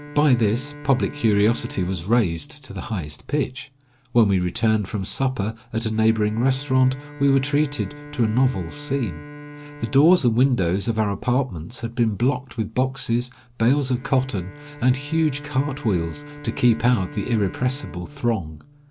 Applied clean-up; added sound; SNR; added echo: none; Bowed string instrument; 18 dB; none.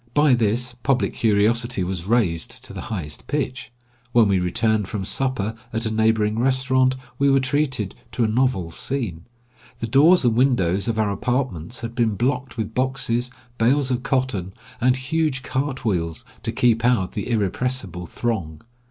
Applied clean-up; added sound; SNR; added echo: none; none; none; none.